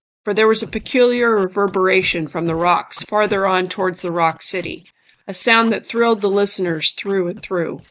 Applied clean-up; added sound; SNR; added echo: neural mask model DeepFilterNet 3.